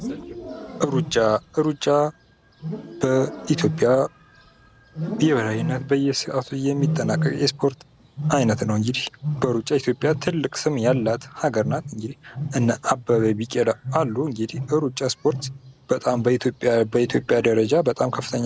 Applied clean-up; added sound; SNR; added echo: none; Wild animals; 9 dB; none.